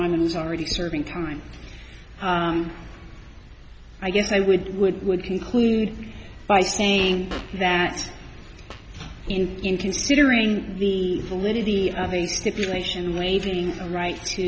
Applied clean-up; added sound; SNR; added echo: none; Walk, footsteps + Fart; 17 dB; none.